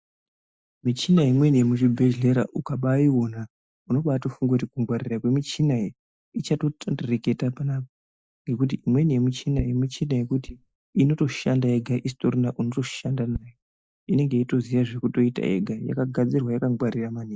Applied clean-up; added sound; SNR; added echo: neural mask model DeepFilterNet 3.